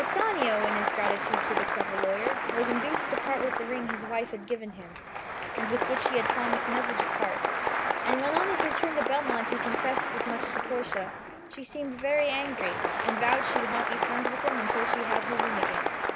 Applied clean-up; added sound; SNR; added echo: none; Applause; -3 dB; none.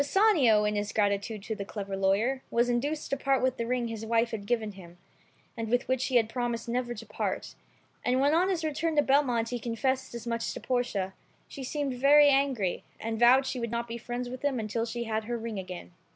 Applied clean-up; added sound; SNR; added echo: none; none; none; none.